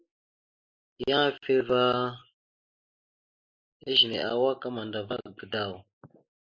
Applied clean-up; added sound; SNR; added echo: neural mask model Resemble Enhance denoiser.